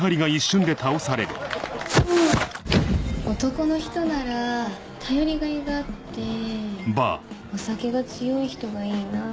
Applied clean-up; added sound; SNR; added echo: none; Clapping; 11 dB; none.